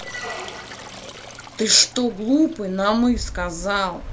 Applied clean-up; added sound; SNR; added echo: none; Stream + Squeak; 13 dB; none.